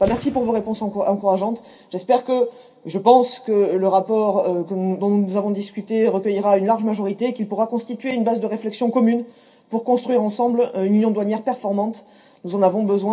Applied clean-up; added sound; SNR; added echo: none; Fireworks; 20 dB; reverberation time 0.3 s.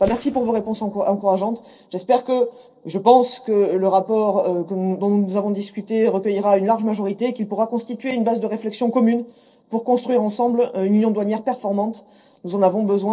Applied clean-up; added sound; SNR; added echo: neural separator model SepFormer DNS4.